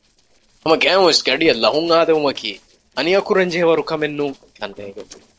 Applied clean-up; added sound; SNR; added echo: neural separator model SepFormer DNS4.